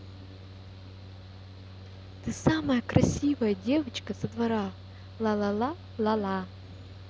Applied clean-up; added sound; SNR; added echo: none; Mechanical fan; 15 dB; none.